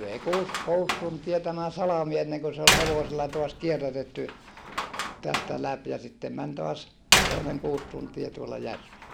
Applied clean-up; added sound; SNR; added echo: none; Slam; 0 dB; none.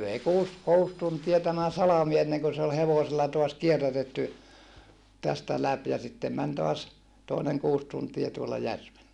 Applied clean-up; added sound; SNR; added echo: none; none; none; none.